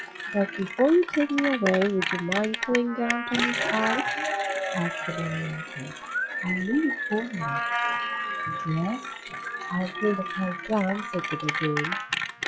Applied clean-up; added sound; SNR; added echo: classical method log-MMSE.